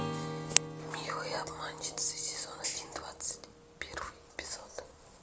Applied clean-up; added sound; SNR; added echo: none; Acoustic guitar / Strum; 7 dB; none.